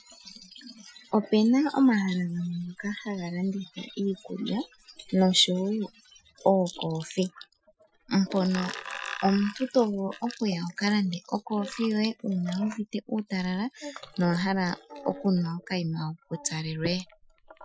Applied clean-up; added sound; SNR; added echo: classical method Wiener filter.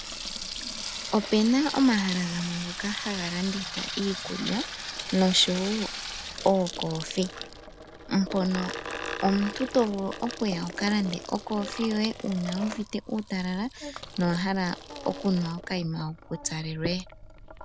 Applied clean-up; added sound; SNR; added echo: none; Sink (filling or washing) / Water tap, faucet; 9 dB; none.